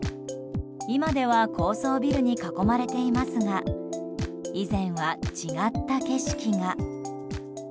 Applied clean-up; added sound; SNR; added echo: none; none; none; none.